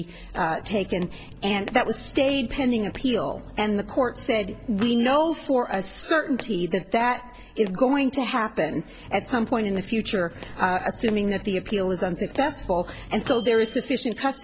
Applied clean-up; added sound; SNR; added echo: none; Walk, footsteps + Microwave oven; 17 dB; none.